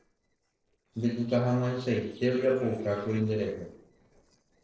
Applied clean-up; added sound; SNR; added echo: neural separator model SepFormer DNS4.